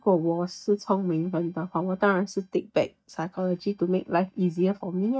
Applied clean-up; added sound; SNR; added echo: neural mask model DeepFilterNet 3.